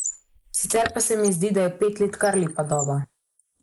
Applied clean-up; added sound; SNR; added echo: neural mask model Resemble Enhance denoiser.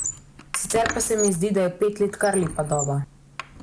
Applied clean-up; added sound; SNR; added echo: none; Squeak; 9 dB; none.